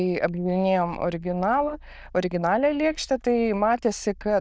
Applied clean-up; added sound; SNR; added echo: neural diffusion model UNIVERSE++.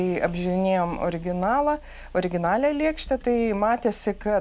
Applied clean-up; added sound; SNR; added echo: none; Engine / Car; 19 dB; none.